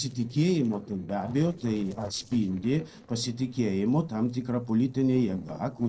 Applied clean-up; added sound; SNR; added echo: neural separator model SepFormer DNS4.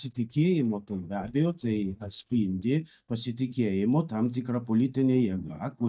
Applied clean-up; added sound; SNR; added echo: neural mask model DeepFilterNet 3.